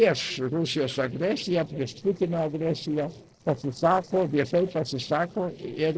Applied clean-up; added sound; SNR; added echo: neural separator model SepFormer DNS4.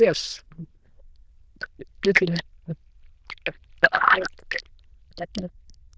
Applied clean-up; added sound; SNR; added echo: neural diffusion model UNIVERSE++.